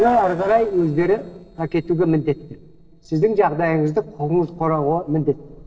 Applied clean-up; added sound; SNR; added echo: neural separator model SepFormer DNS4.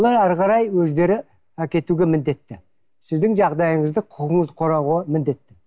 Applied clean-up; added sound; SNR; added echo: none; none; none; none.